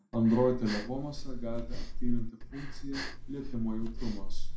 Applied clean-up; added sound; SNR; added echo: none; Breathing; -1 dB; reverberation time 0.5 s.